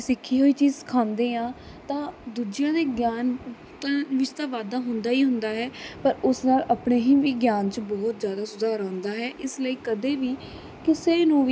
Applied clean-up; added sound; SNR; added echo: none; none; none; none.